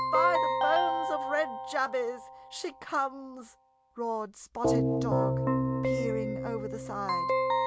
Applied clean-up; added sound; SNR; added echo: none; Keyboard (musical); -4 dB; none.